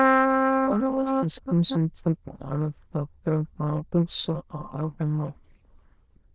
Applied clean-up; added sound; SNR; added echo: neural diffusion model UNIVERSE++.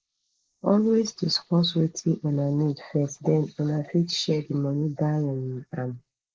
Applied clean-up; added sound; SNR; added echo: neural mask model Resemble Enhance denoiser.